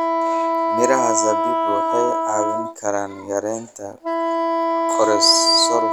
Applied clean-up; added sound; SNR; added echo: none; Wind instrument, woodwind instrument; -2 dB; none.